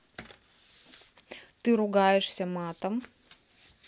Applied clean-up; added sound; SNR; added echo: none; none; none; none.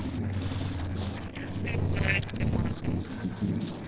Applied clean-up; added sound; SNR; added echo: neural separator model SepFormer DNS4.